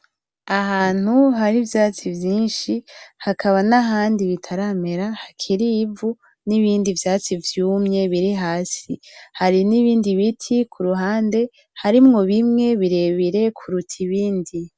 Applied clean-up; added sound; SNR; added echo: none; none; none; none.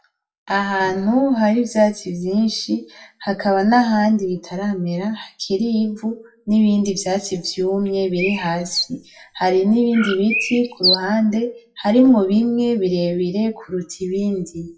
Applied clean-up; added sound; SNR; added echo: classical method WPE with log-MMSE.